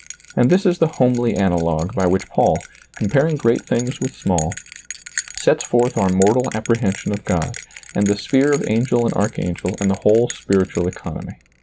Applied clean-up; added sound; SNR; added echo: none; Bell; 17 dB; none.